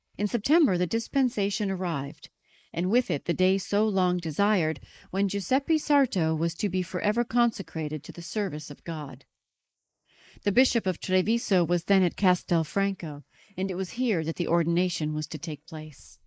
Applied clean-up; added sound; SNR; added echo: neural mask model Resemble Enhance denoiser.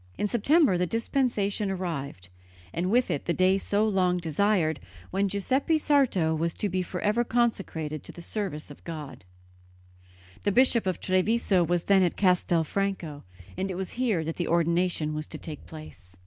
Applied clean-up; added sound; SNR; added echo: none; none; none; none.